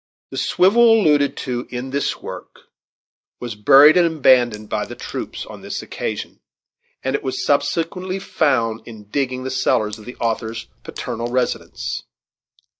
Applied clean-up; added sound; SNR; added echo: neural mask model DeepFilterNet 3.